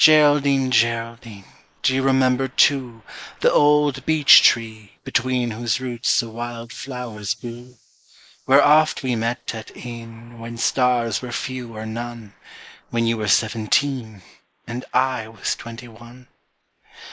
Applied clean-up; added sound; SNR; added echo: neural mask model Resemble Enhance denoiser.